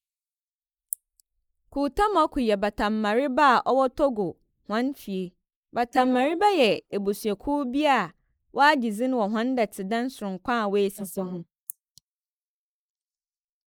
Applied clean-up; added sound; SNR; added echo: neural mask model Resemble Enhance denoiser.